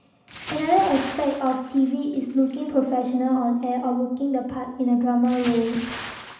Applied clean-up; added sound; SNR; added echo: none; Bathtub (filling or washing) / Splash, splatter; 16 dB; reverberation time 0.8 s.